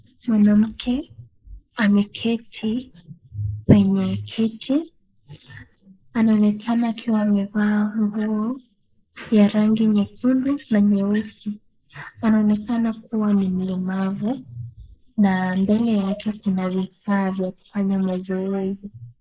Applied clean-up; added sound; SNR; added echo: neural mask model Resemble Enhance denoiser.